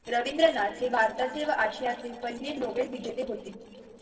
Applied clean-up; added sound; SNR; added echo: neural separator model SepFormer DNS4.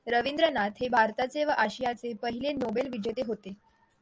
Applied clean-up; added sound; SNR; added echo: none; none; none; none.